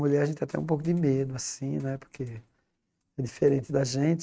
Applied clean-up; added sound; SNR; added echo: neural mask model RNNoise.